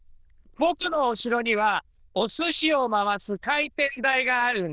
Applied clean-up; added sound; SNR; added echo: neural diffusion model UNIVERSE++.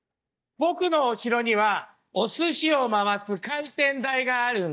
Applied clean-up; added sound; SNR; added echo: neural mask model DeepFilterNet 3.